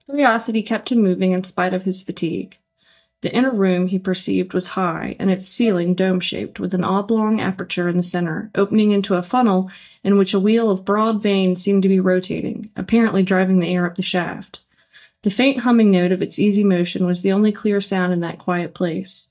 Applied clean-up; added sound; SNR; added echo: neural mask model DeepFilterNet 3.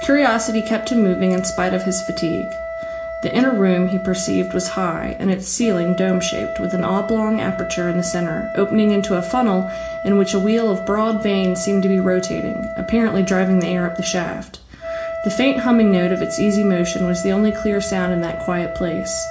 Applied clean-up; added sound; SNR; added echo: none; Wind instrument, woodwind instrument; 8 dB; reverberation time 0.4 s.